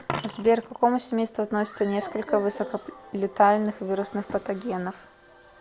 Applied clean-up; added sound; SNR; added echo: none; Coin (dropping); 18 dB; none.